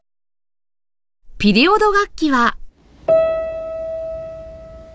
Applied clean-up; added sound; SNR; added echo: none; none; none; none.